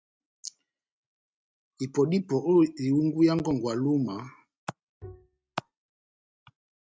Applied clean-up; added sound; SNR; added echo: neural mask model RNNoise.